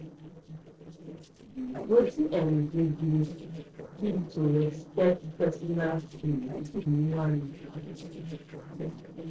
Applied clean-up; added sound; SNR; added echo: neural separator model SepFormer DNS4.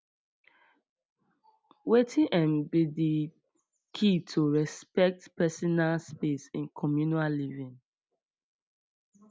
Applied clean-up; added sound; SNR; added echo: none; none; none; none.